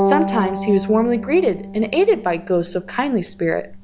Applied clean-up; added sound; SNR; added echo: none; Bowed string instrument; 7 dB; none.